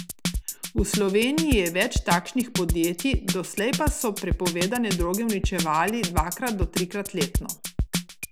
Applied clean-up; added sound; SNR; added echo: none; Drum kit; 2 dB; none.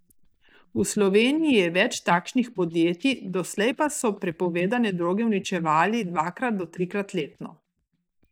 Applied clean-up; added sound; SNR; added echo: neural mask model DeepFilterNet 3.